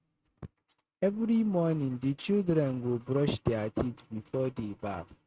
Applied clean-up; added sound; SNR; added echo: neural mask model RNNoise.